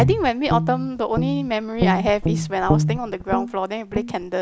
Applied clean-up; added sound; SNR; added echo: none; Guitar; 1 dB; none.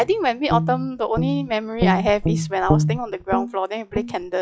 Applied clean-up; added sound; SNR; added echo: classical method log-MMSE.